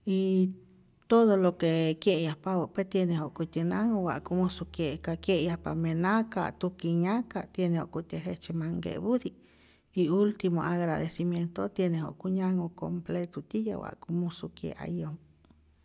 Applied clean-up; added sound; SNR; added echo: none; none; none; none.